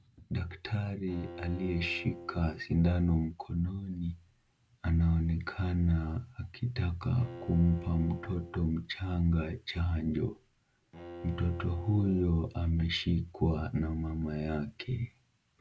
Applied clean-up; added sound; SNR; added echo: none; Bowed string instrument; 17 dB; none.